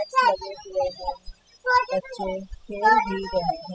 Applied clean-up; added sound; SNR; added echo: classical method spectral subtraction.